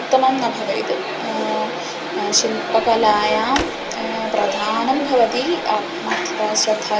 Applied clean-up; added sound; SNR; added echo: none; Drawer open or close; 16 dB; reverberation time 0.2 s.